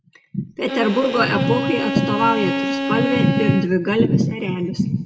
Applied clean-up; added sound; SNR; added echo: none; Bowed string instrument; 4 dB; reverberation time 1.1 s.